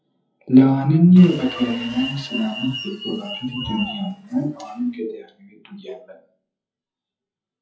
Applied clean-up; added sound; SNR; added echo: classical method WPE with log-MMSE.